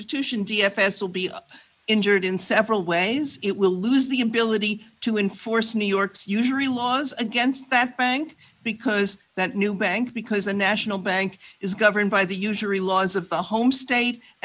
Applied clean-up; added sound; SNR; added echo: none; none; none; none.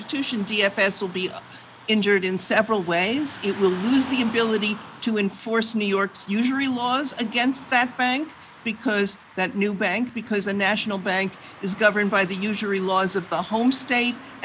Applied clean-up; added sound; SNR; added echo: none; Car passing by / Traffic noise, roadway noise; 18 dB; none.